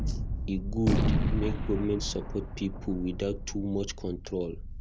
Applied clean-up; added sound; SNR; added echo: none; Gunshot, gunfire; -1 dB; none.